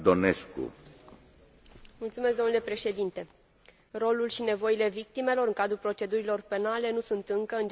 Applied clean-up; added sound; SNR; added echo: none; none; none; none.